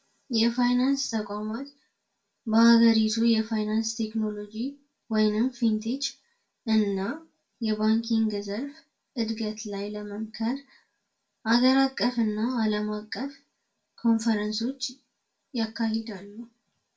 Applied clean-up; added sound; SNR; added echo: none; none; none; reverberation time 0.2 s.